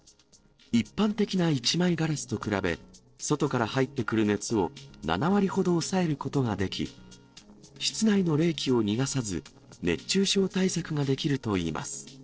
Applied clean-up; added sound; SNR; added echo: neural separator model SepFormer DNS4.